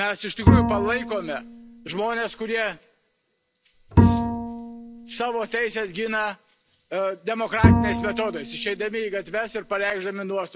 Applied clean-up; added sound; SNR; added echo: none; Bowed string instrument; -4 dB; none.